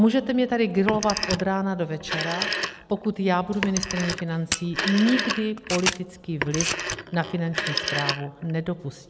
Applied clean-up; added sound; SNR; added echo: none; Camera + Telephone; 5 dB; none.